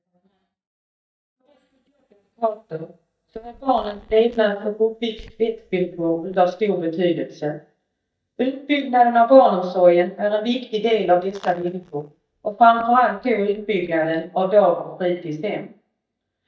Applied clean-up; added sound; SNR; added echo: neural mask model DeepFilterNet 3.